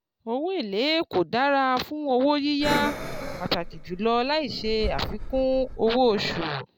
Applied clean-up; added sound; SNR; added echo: none; Breathing; 8 dB; none.